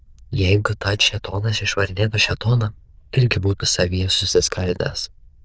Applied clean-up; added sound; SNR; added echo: neural diffusion model UNIVERSE++.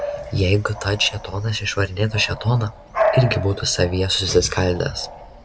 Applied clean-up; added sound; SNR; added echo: none; Bark / Bird vocalization, bird call, bird song; 8 dB; none.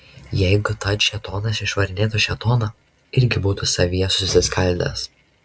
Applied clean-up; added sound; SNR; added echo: none; none; none; none.